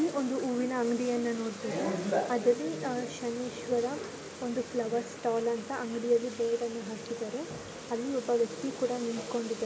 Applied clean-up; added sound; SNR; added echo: none; Bathtub (filling or washing); 17 dB; none.